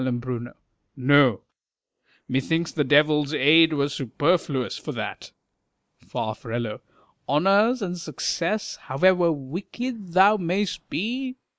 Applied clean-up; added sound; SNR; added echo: neural mask model Resemble Enhance denoiser.